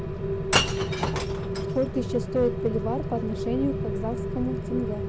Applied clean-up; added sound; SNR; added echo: none; Rain + Shatter / Crushing; -2 dB; none.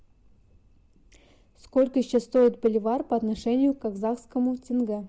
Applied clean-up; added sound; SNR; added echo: none; none; none; none.